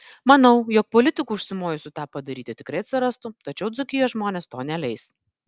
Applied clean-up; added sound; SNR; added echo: none; none; none; none.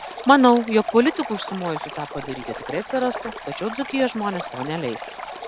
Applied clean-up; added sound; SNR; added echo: none; Stream; 11 dB; none.